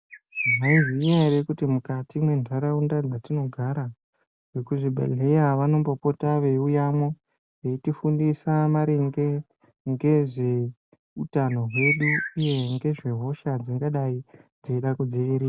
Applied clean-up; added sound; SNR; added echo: none; Bird; 4 dB; none.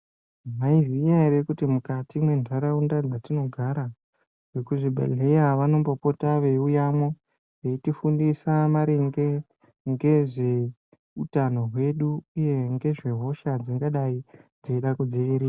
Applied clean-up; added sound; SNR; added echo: none; none; none; none.